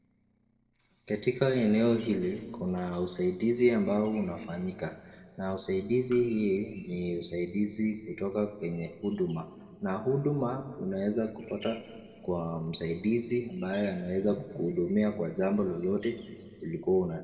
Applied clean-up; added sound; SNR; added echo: neural separator model SepFormer DNS4.